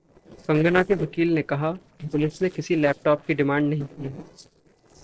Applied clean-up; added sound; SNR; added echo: neural separator model SepFormer DNS4.